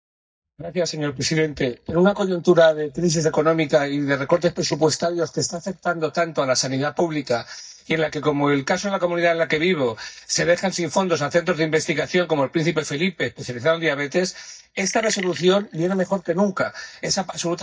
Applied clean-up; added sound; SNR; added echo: neural mask model DeepFilterNet 3.